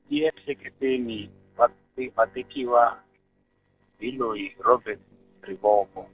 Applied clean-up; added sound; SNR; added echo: neural separator model SepFormer DNS4.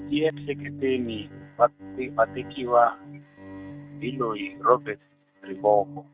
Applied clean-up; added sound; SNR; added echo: neural mask model RNNoise.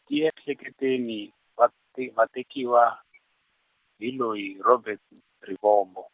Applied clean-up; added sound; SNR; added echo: none; none; none; none.